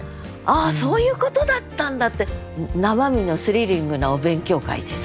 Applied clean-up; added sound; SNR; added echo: none; none; none; none.